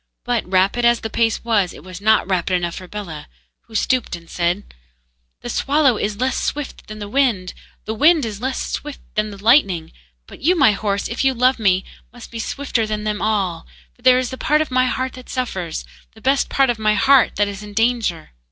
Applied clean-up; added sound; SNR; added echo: none; none; none; none.